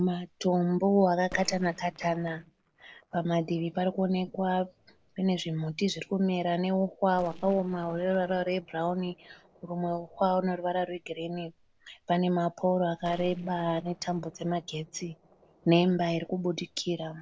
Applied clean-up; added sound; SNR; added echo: neural separator model SepFormer DNS4.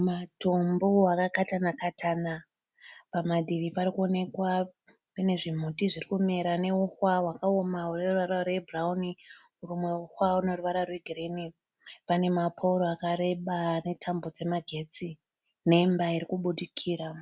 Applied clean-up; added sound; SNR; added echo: none; none; none; none.